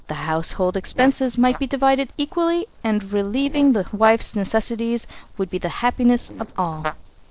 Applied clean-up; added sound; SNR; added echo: neural separator model SepFormer DNS4.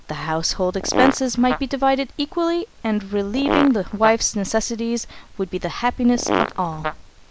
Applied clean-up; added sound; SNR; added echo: none; Fart; 5 dB; none.